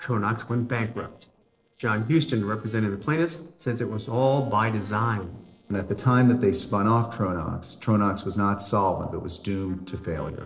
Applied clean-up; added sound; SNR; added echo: neural separator model SepFormer DNS4.